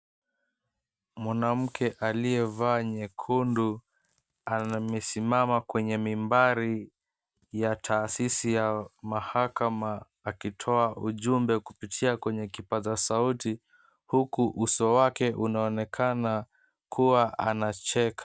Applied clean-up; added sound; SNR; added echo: none; none; none; none.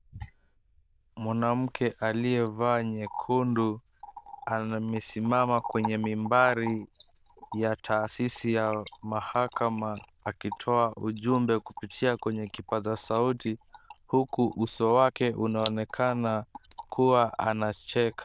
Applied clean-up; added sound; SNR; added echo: neural diffusion model UNIVERSE++.